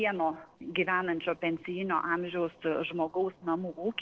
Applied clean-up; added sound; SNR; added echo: neural separator model SepFormer DNS4.